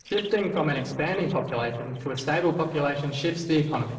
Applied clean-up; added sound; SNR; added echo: neural separator model SepFormer DNS4.